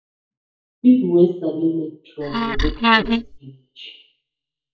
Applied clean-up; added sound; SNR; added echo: neural mask model DeepFilterNet 3.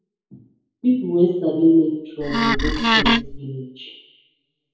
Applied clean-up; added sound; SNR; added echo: none; Wood; -3 dB; reverberation time 2.0 s.